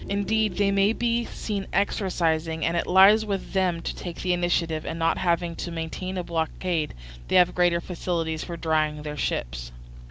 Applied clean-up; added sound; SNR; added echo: none; Vehicle; 19 dB; none.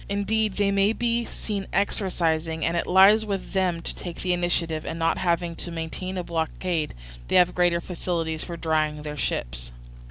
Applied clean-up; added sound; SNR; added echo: none; none; none; none.